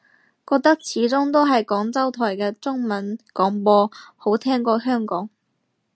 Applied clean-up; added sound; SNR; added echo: none; none; none; none.